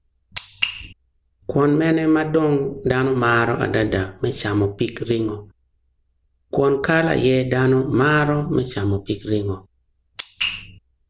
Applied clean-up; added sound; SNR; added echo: none; none; none; none.